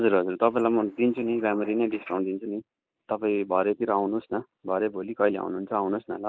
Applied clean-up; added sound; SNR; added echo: neural mask model Resemble Enhance denoiser.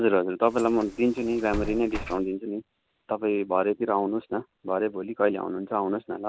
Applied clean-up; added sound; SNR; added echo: none; Bus; 12 dB; none.